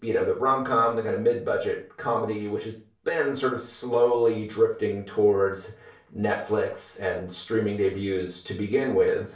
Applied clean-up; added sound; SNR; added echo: none; none; none; reverberation time 0.4 s.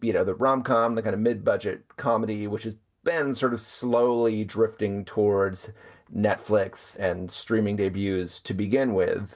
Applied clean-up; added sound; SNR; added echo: none; none; none; none.